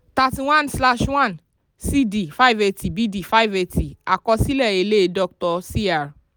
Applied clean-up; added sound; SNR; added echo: none; none; none; none.